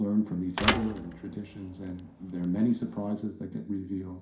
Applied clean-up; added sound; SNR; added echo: none; Thump, thud; 2 dB; reverberation time 0.5 s.